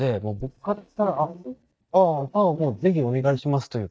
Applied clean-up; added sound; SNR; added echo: neural mask model DeepFilterNet 3.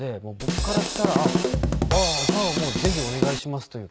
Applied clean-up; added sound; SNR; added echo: none; Drum kit; -4 dB; none.